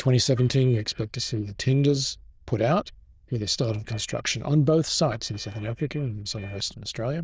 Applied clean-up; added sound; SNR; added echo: neural diffusion model UNIVERSE++.